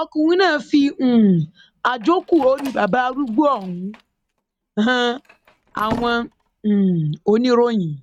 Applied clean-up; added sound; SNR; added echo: neural mask model RNNoise.